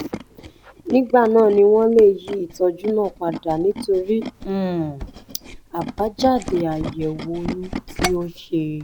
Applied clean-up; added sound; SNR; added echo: none; Tools; 13 dB; none.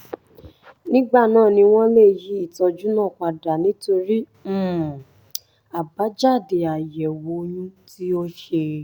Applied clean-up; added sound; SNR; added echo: none; none; none; none.